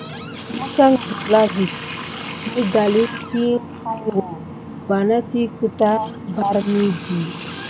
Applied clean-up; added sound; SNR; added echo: none; Water tap, faucet; 11 dB; none.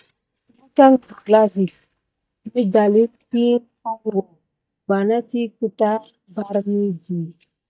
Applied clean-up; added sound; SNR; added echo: neural mask model DeepFilterNet 3.